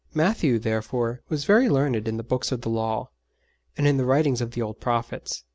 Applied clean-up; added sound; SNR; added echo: none; none; none; none.